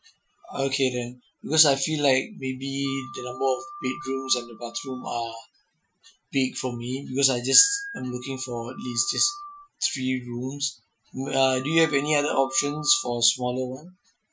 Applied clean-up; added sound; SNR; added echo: classical method Wiener filter.